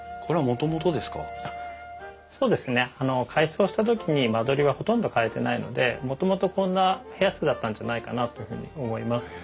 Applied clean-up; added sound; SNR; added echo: none; none; none; none.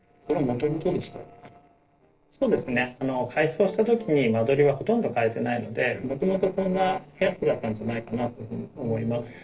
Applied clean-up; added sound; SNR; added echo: neural separator model SepFormer DNS4.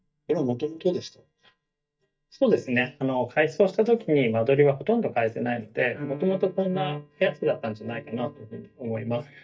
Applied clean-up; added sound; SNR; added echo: neural mask model DeepFilterNet 3.